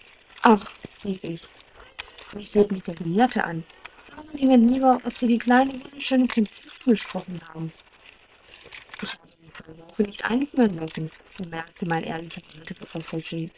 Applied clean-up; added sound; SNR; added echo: neural separator model SepFormer WHAM!.